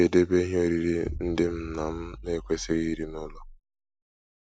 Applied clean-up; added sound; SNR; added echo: none; Explosion; 14 dB; none.